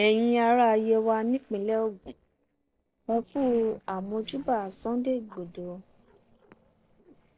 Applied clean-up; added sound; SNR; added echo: neural separator model SepFormer DNS4.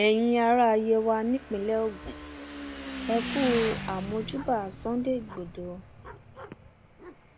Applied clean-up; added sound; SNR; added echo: none; Motorcycle / Engine; 11 dB; none.